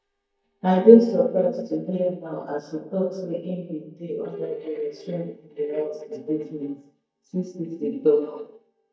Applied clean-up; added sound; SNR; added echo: neural mask model DeepFilterNet 3.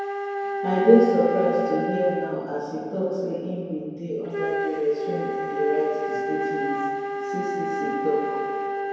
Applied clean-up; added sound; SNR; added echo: none; Wind instrument, woodwind instrument; 4 dB; reverberation time 2.2 s.